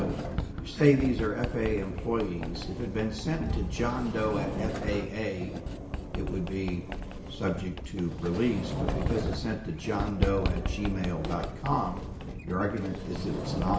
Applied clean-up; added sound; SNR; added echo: none; Sliding door; 3 dB; reverberation time 0.8 s.